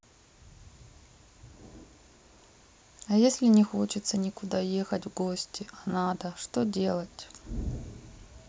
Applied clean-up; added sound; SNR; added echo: none; none; none; none.